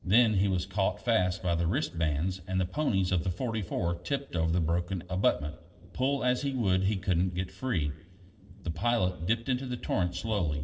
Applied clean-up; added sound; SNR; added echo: neural separator model SepFormer DNS4.